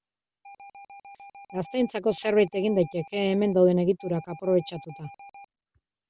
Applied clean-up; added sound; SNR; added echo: none; Alarm; 20 dB; none.